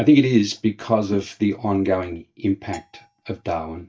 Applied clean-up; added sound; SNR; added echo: neural mask model DeepFilterNet 3.